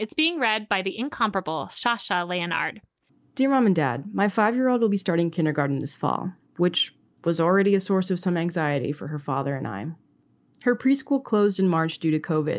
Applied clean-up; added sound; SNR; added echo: none; none; none; none.